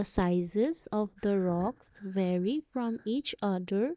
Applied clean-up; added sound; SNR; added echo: neural mask model DeepFilterNet 3.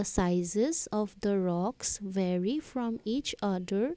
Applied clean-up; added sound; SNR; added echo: none; none; none; none.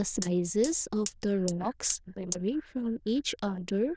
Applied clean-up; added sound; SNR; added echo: neural diffusion model UNIVERSE++.